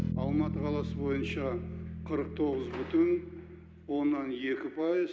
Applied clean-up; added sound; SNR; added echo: none; Bass guitar; 6 dB; none.